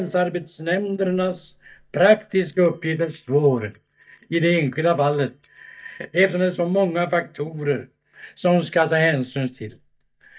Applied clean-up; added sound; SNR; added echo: neural mask model DeepFilterNet 3.